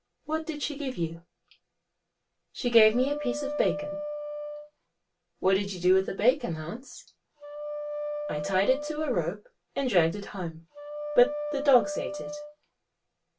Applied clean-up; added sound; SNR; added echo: none; Wind instrument, woodwind instrument; 7 dB; reverberation time 0.2 s.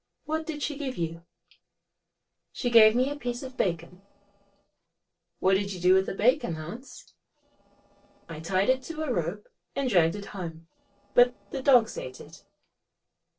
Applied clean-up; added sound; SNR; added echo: neural separator model SepFormer DNS4.